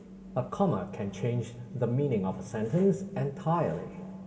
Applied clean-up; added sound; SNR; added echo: none; none; none; reverberation time 2.0 s.